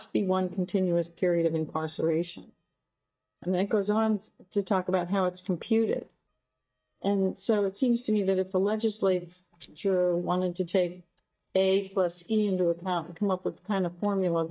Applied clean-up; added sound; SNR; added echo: neural mask model DeepFilterNet 3.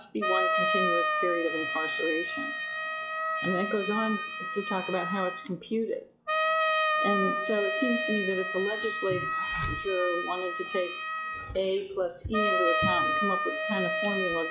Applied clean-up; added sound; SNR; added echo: classical method log-MMSE.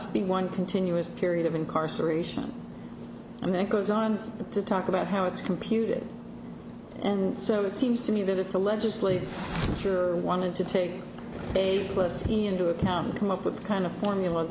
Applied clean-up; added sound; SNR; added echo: none; none; none; none.